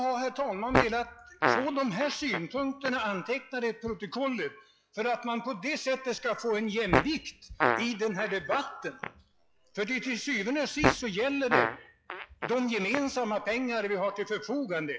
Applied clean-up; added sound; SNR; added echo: classical method log-MMSE.